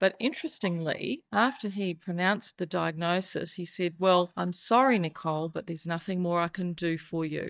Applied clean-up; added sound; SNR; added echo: neural mask model DeepFilterNet 3.